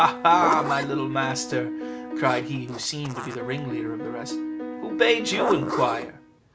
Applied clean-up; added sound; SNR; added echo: none; Piano + Zipper (clothing); 4 dB; none.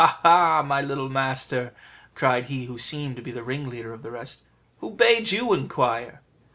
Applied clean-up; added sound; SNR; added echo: none; none; none; none.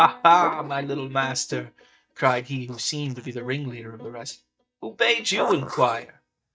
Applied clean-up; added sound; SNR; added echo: neural mask model DeepFilterNet 3.